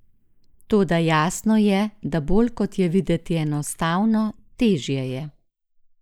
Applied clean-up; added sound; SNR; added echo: neural mask model Resemble Enhance denoiser.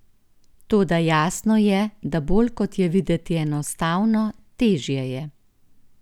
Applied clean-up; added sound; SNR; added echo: none; none; none; none.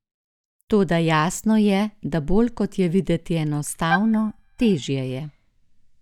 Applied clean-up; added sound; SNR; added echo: neural mask model DeepFilterNet 3.